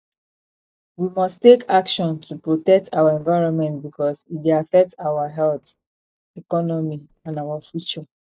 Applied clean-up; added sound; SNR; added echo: neural mask model DeepFilterNet 3.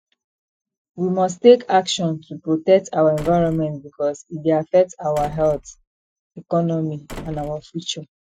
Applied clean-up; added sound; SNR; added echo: classical method Wiener filter.